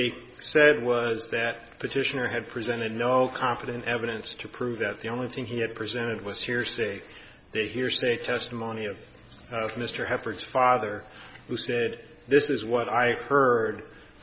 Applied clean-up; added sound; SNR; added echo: none; none; none; none.